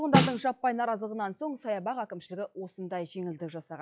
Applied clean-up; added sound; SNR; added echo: classical method log-MMSE.